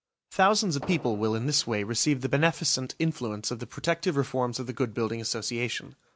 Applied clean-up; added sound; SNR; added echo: none; Fireworks; 20 dB; none.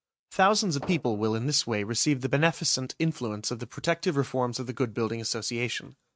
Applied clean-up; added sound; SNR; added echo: neural mask model RNNoise.